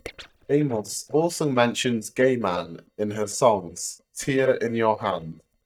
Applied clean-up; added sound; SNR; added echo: neural mask model DeepFilterNet 3.